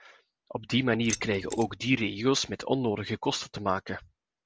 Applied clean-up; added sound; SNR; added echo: none; Keys jangling; 9 dB; none.